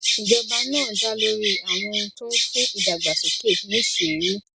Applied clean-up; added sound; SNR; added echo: none; Bird vocalization, bird call, bird song; -3 dB; none.